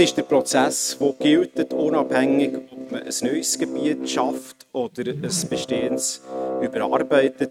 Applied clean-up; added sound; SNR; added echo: neural mask model RNNoise.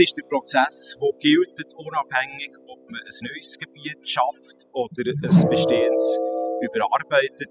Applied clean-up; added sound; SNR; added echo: classical method spectral subtraction.